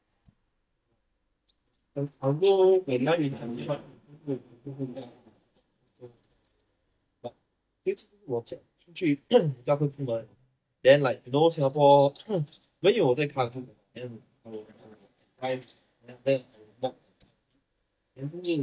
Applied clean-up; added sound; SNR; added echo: neural mask model DeepFilterNet 3.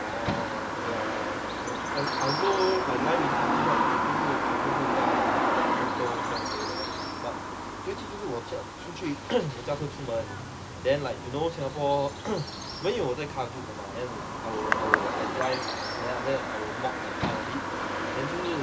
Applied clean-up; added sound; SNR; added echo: none; Bird vocalization, bird call, bird song; -3 dB; none.